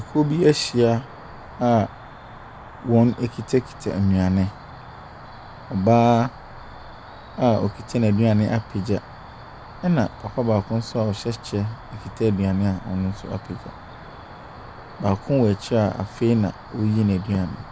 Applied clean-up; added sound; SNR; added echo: none; Cricket; 17 dB; none.